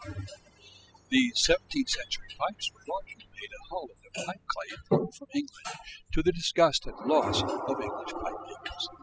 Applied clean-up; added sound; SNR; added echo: classical method spectral subtraction.